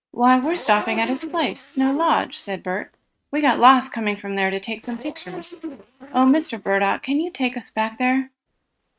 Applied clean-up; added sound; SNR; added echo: neural mask model RNNoise.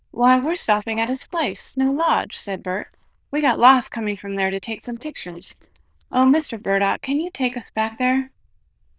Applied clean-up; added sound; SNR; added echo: neural diffusion model UNIVERSE++.